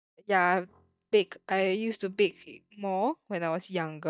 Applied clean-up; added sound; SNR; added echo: neural mask model DeepFilterNet 3.